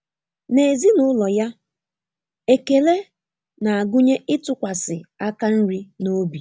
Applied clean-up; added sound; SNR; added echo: none; none; none; none.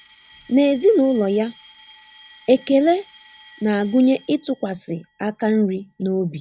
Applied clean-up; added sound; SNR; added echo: none; Alarm; 16 dB; none.